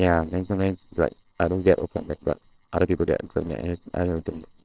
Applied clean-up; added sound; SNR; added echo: neural separator model SepFormer WHAMR!.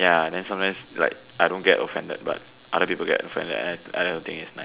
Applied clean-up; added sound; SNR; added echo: none; none; none; none.